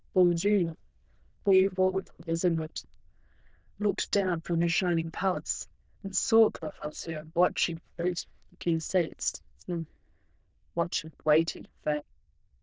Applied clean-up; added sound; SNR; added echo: neural diffusion model UNIVERSE++.